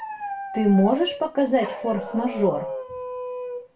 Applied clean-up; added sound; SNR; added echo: none; Dog; 9 dB; reverberation time 0.2 s.